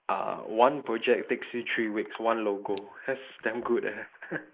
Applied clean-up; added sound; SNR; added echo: neural mask model Resemble Enhance denoiser.